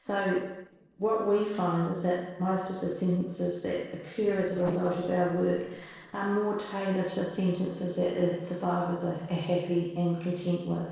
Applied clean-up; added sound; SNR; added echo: neural separator model SepFormer DNS4.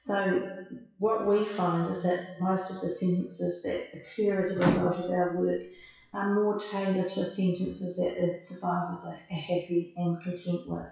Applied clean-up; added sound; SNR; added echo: classical method WPE with log-MMSE.